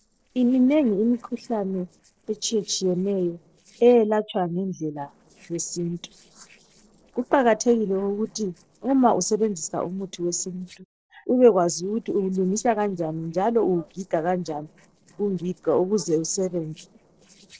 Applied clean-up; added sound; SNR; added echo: neural separator model SepFormer DNS4.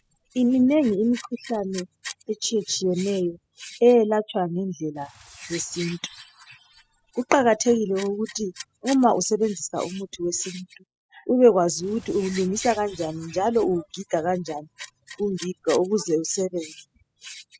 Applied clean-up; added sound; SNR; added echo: classical method spectral subtraction.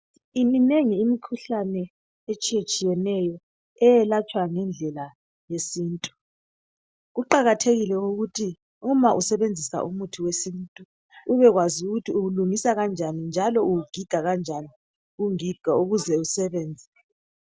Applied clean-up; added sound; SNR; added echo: none; none; none; none.